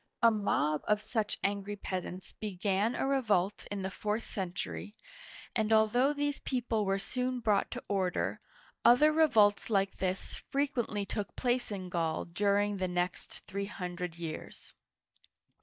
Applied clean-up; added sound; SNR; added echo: neural mask model DeepFilterNet 3.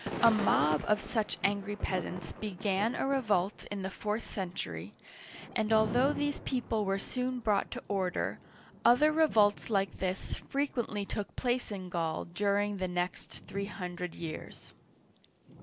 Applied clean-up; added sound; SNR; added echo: none; Thunder / Rain; 13 dB; none.